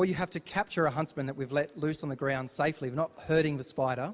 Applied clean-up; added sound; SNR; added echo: none; none; none; none.